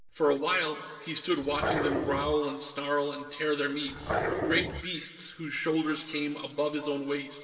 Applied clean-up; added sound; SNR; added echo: none; Growling; 1 dB; reverberation time 2.2 s.